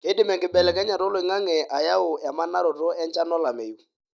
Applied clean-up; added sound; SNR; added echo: neural mask model DeepFilterNet 3.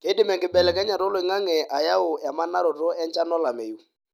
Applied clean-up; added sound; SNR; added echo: none; Brass instrument; 19 dB; none.